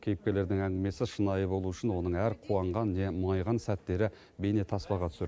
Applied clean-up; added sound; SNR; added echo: none; none; none; none.